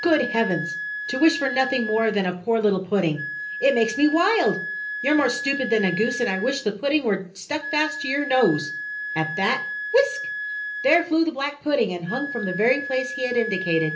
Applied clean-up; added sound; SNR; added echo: none; Wind instrument, woodwind instrument; 8 dB; reverberation time 0.3 s.